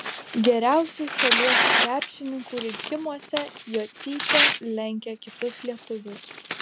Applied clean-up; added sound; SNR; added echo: none; Tearing; -2 dB; none.